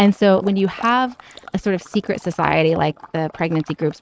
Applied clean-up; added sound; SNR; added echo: neural mask model RNNoise.